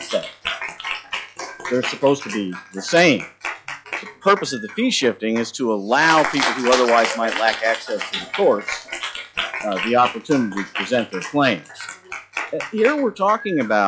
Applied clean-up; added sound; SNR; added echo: classical method log-MMSE.